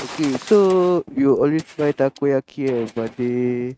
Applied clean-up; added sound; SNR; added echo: neural mask model RNNoise.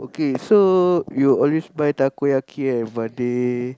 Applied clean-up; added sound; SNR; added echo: none; none; none; none.